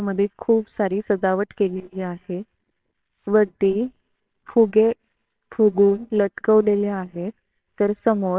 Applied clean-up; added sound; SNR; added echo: neural separator model SepFormer WHAMR!.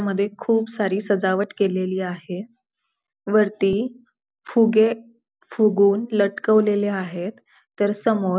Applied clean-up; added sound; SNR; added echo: none; none; none; none.